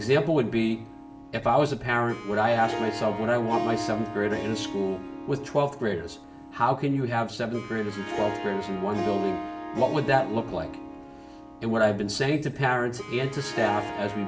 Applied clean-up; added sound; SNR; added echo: none; Harp; 9 dB; reverberation time 0.5 s.